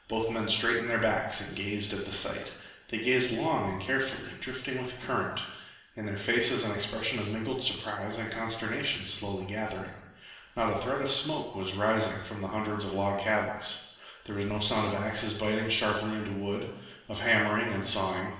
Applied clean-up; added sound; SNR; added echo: none; none; none; reverberation time 1.1 s.